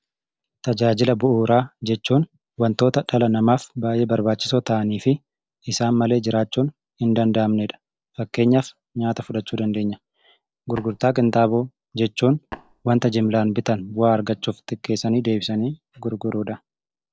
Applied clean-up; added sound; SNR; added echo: neural separator model SepFormer DNS4.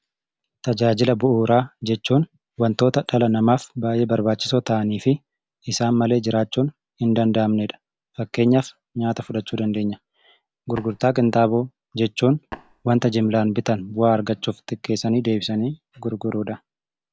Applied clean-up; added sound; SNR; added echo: none; Tap; 17 dB; none.